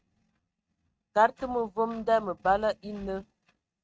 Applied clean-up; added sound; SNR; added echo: neural mask model RNNoise.